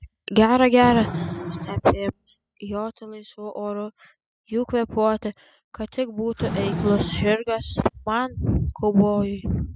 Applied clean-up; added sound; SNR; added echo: classical method spectral subtraction.